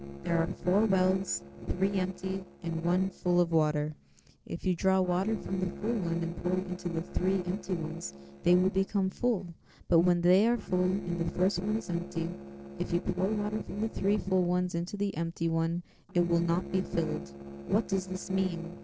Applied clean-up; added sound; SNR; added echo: neural separator model SepFormer DNS4.